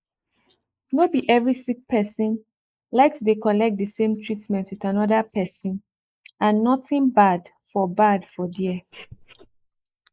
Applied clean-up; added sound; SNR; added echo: neural mask model Resemble Enhance denoiser.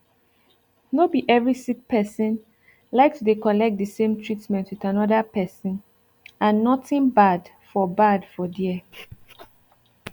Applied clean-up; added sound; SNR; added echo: none; none; none; none.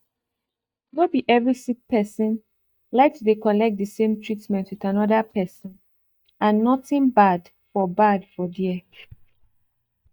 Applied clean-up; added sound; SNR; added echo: neural mask model DeepFilterNet 3.